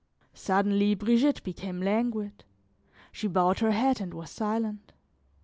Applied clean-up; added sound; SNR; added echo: none; none; none; none.